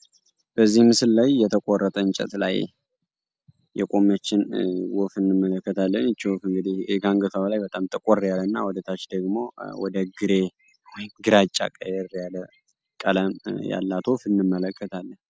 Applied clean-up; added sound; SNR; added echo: none; none; none; none.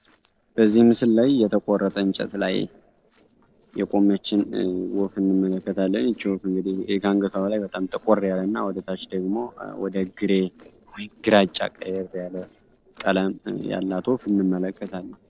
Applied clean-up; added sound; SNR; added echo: neural separator model SepFormer DNS4.